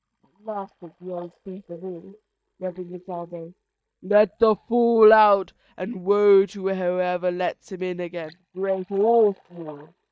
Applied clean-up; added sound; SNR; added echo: neural mask model DeepFilterNet 3.